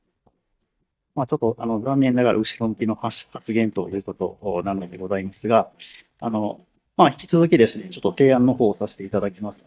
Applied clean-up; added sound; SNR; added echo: neural mask model DeepFilterNet 3.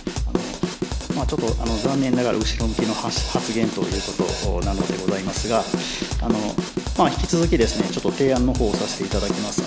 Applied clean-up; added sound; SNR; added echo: none; Drum kit; 1 dB; none.